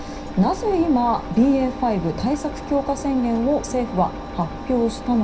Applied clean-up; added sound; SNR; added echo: none; Engine; 10 dB; reverberation time 0.4 s.